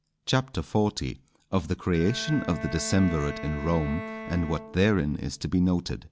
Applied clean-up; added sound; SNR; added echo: none; Bowed string instrument; 12 dB; none.